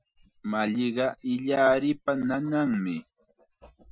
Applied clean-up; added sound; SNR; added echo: classical method Wiener filter.